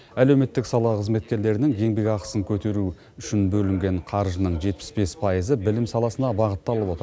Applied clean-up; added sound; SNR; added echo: none; none; none; none.